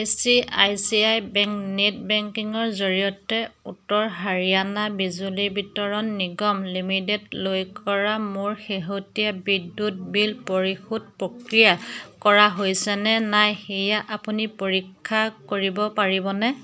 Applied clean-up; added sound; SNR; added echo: none; none; none; none.